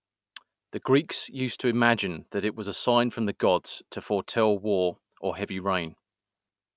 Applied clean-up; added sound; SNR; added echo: none; none; none; none.